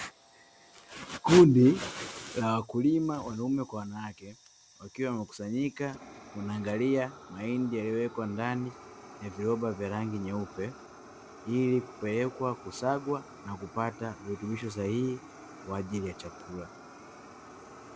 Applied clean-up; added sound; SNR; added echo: none; Fire; 19 dB; none.